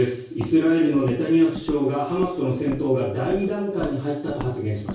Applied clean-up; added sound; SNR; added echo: none; Walk, footsteps; 15 dB; reverberation time 0.6 s.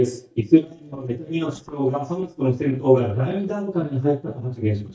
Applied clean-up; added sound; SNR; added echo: neural mask model DeepFilterNet 3.